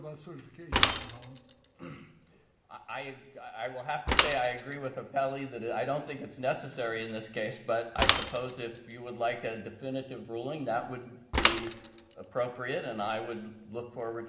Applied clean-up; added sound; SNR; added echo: none; Mechanisms / Bicycle; -1 dB; reverberation time 0.9 s.